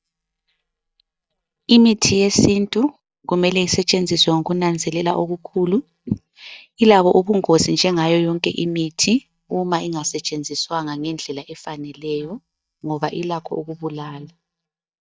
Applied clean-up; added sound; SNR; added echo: neural mask model DeepFilterNet 3.